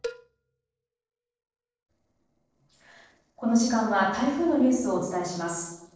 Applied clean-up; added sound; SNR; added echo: neural separator model SepFormer DNS4.